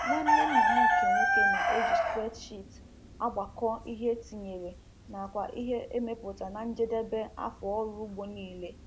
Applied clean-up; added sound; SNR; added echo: none; Chicken, rooster; -4 dB; none.